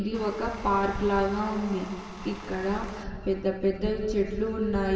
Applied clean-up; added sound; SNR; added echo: none; Tools; 16 dB; reverberation time 1.8 s.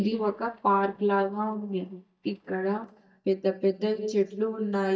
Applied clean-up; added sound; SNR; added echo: neural mask model DeepFilterNet 3.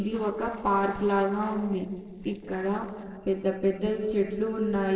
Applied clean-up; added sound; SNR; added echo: neural separator model SepFormer DNS4.